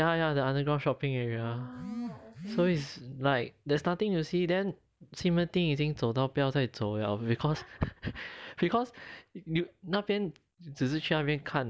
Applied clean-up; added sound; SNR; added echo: none; none; none; none.